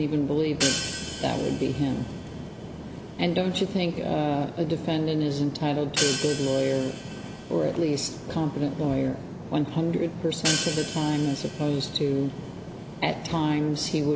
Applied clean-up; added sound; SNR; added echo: none; Hi-hat; 8 dB; none.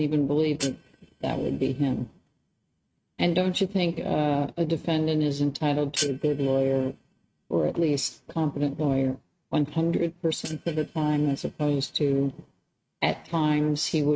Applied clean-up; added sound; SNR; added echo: neural mask model RNNoise.